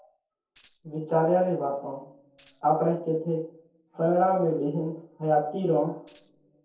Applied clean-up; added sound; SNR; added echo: neural separator model SepFormer DNS4.